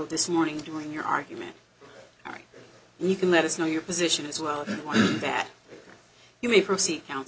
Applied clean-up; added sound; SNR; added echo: none; none; none; none.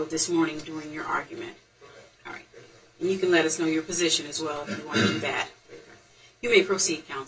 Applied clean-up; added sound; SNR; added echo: none; none; none; reverberation time 0.1 s.